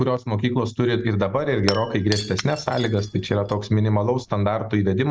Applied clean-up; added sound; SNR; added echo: none; Shatter / Crushing; 15 dB; none.